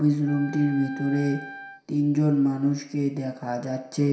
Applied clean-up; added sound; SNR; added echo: none; Wind instrument, woodwind instrument; 17 dB; reverberation time 0.7 s.